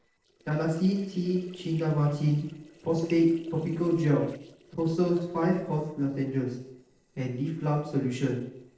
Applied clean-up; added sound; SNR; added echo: neural separator model SepFormer DNS4.